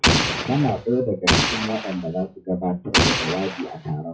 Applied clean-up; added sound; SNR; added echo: classical method WPE with log-MMSE.